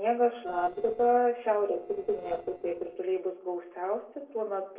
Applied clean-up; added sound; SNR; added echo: neural separator model SepFormer DNS4.